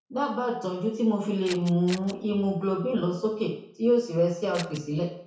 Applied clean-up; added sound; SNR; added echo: none; Scissors; 14 dB; reverberation time 0.6 s.